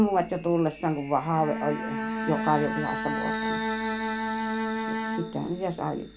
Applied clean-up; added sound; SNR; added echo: none; Chime + Bowed string instrument; 1 dB; none.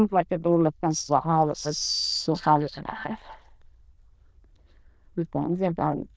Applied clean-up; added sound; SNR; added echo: neural diffusion model UNIVERSE++.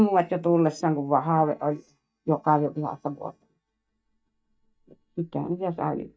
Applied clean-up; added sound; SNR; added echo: neural mask model DeepFilterNet 3.